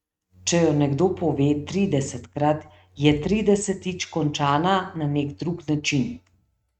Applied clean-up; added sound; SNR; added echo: neural mask model RNNoise.